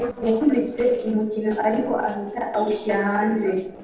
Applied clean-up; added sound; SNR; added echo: neural separator model SepFormer DNS4.